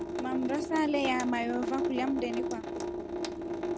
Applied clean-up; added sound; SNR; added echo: none; Drip / Sink (filling or washing) / Water tap, faucet; 1 dB; none.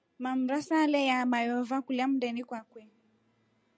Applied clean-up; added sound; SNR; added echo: none; none; none; none.